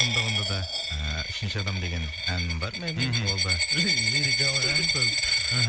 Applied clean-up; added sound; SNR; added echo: none; Coin (dropping); -3 dB; none.